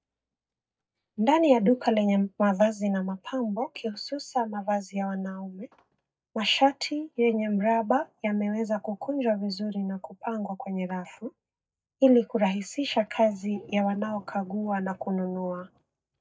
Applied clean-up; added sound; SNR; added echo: neural mask model DeepFilterNet 3.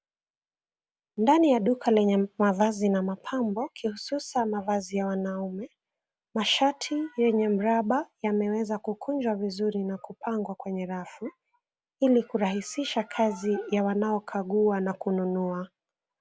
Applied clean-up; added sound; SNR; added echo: none; none; none; none.